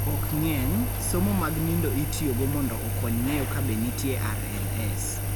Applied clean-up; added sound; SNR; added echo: none; Engine; -2 dB; none.